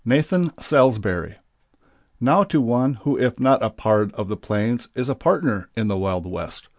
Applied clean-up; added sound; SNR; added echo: none; none; none; none.